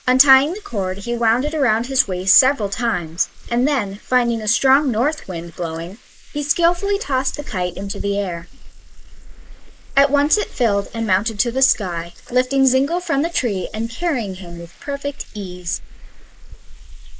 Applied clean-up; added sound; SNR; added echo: neural mask model Resemble Enhance denoiser.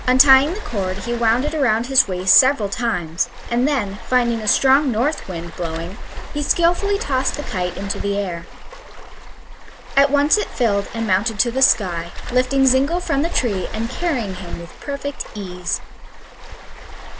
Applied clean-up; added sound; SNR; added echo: none; Waves, surf; 7 dB; none.